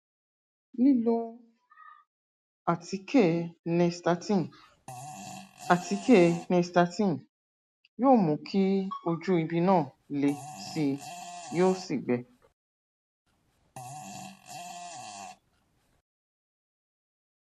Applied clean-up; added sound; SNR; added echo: none; Fart; 16 dB; none.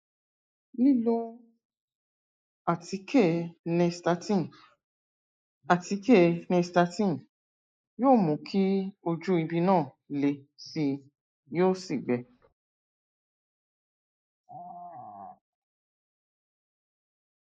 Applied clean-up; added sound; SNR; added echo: neural mask model Resemble Enhance denoiser.